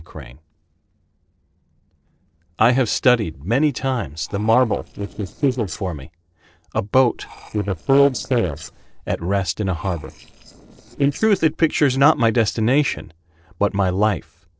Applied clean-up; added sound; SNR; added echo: neural separator model SepFormer DNS4.